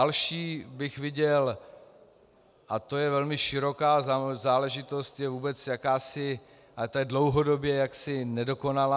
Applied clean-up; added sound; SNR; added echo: none; none; none; none.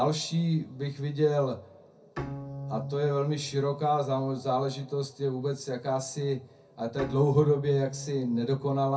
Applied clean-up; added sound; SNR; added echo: none; Bowed string instrument; 13 dB; reverberation time 0.3 s.